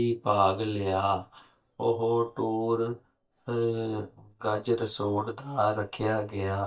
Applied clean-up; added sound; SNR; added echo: neural mask model DeepFilterNet 3.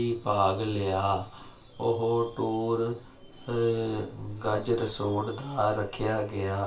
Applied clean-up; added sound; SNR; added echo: none; Screech / Subway, metro, underground; 18 dB; reverberation time 0.2 s.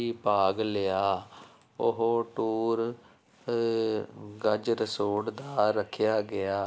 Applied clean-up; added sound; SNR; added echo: none; none; none; none.